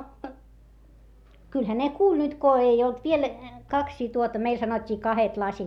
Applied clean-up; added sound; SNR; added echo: none; none; none; none.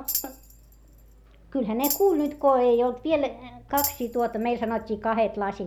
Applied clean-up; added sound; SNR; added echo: none; Tambourine; 10 dB; none.